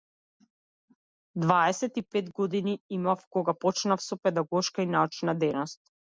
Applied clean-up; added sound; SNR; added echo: none; none; none; none.